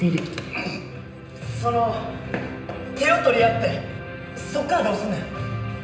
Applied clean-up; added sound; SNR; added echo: none; none; none; reverberation time 0.9 s.